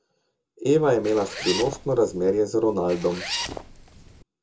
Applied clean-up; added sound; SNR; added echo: none; Zipper (clothing); 10 dB; reverberation time 0.2 s.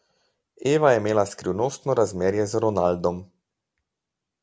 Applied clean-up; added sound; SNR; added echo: none; none; none; none.